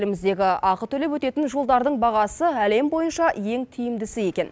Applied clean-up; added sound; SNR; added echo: none; none; none; none.